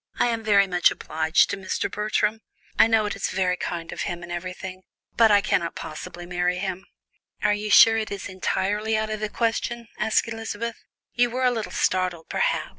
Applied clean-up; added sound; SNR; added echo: none; none; none; none.